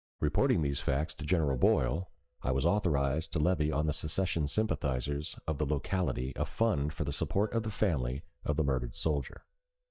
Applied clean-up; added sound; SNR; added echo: neural mask model DeepFilterNet 3.